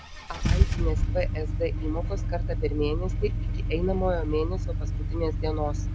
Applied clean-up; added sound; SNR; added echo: none; Engine starting / Car; -5 dB; none.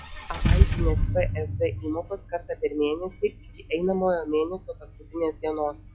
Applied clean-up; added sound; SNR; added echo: classical method log-MMSE.